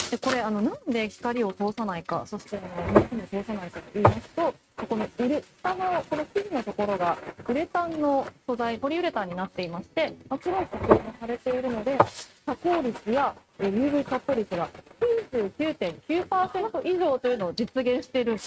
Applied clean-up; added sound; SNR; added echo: neural mask model RNNoise.